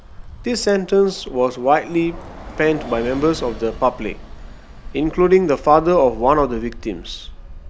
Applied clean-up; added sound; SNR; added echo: none; Bus; 15 dB; none.